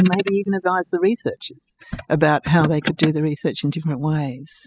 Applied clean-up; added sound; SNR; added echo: classical method spectral subtraction.